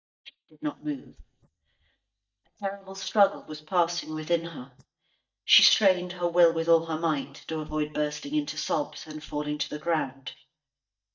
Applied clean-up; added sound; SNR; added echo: neural mask model DeepFilterNet 3.